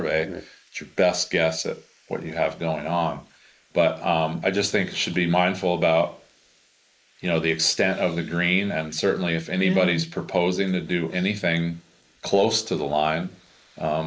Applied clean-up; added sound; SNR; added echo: neural mask model Resemble Enhance denoiser.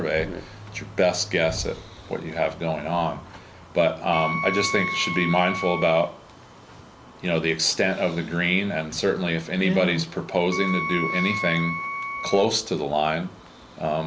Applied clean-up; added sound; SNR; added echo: none; Wind instrument, woodwind instrument; 5 dB; none.